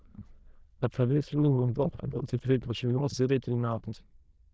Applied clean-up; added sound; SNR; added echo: neural diffusion model UNIVERSE++.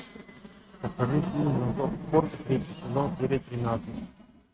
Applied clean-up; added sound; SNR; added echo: neural mask model RNNoise.